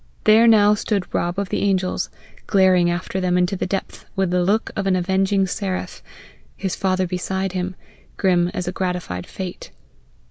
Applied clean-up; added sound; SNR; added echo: none; none; none; none.